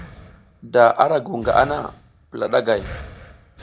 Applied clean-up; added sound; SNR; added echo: none; Breathing; 18 dB; none.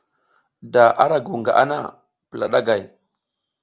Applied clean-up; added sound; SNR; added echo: none; none; none; none.